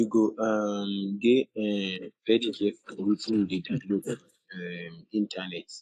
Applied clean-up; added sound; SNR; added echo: neural mask model Resemble Enhance denoiser.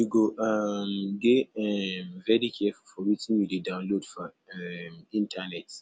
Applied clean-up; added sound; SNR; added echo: none; none; none; none.